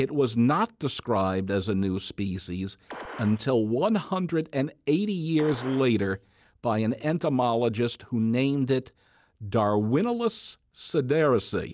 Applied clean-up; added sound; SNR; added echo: none; Gunshot, gunfire; 18 dB; none.